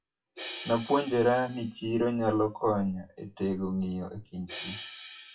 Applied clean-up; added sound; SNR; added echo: classical method WPE with log-MMSE.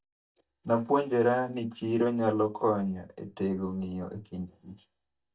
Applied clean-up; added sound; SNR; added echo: neural mask model DeepFilterNet 3.